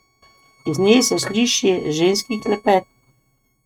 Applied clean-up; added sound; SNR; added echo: neural mask model RNNoise.